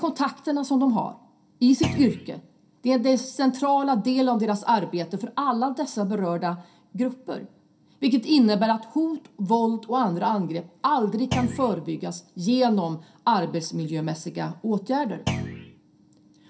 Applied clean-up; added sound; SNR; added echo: none; Thump, thud; 6 dB; reverberation time 0.3 s.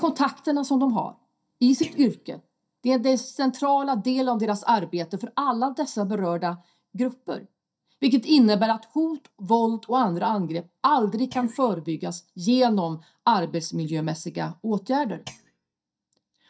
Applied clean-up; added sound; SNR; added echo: neural mask model DeepFilterNet 3.